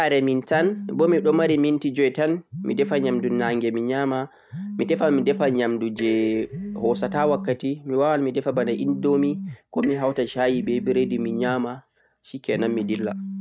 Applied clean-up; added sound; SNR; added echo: neural mask model RNNoise.